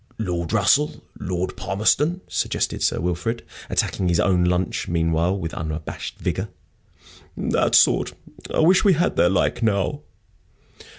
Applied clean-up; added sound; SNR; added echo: none; none; none; none.